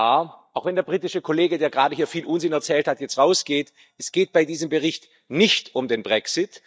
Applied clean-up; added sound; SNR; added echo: neural mask model DeepFilterNet 3.